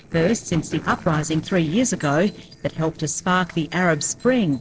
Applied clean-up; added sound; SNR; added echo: neural separator model SepFormer DNS4.